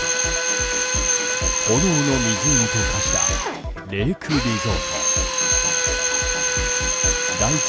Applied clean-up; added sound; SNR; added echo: none; Drill; -3 dB; none.